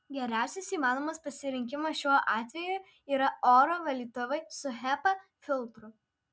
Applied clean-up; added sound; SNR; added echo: none; none; none; none.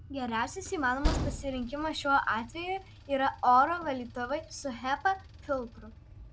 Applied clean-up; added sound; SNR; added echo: none; Train; 9 dB; none.